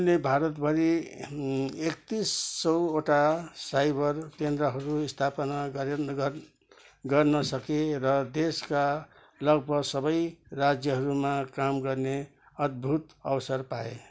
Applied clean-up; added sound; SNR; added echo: none; none; none; none.